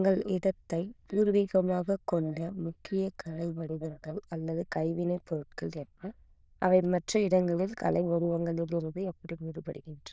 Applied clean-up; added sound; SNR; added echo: neural diffusion model UNIVERSE++.